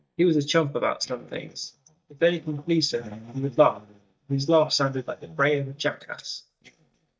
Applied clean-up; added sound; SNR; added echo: neural mask model DeepFilterNet 3.